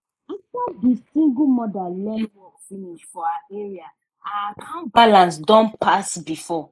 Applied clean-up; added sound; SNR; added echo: neural mask model Resemble Enhance denoiser.